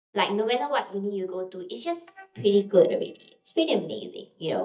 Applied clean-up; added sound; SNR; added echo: neural mask model DeepFilterNet 3.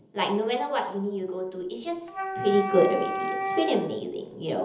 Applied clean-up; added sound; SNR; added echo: none; Wind instrument, woodwind instrument; 5 dB; reverberation time 0.7 s.